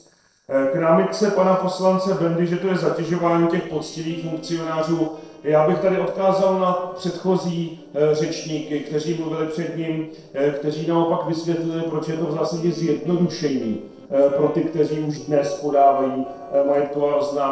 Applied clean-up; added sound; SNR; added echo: neural separator model SepFormer DNS4.